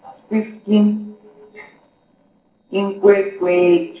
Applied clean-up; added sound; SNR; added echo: neural separator model SepFormer DNS4.